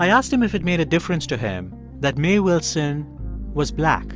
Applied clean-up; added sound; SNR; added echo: none; none; none; none.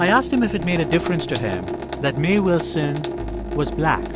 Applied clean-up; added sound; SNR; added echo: none; Sink (filling or washing) / Water tap, faucet; 7 dB; none.